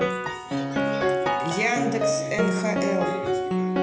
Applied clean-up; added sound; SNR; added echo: none; Piano; -5 dB; reverberation time 1.0 s.